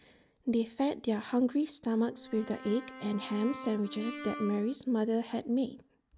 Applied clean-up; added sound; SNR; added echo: none; Brass instrument; 13 dB; none.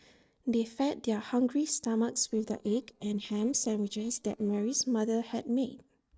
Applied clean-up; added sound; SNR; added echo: neural separator model SepFormer DNS4.